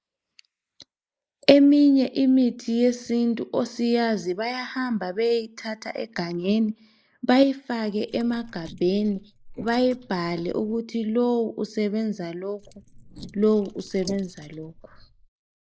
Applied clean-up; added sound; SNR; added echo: neural mask model Resemble Enhance denoiser.